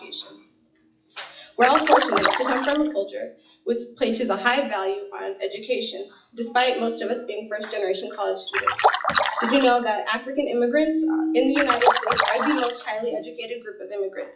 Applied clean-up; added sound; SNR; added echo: classical method log-MMSE.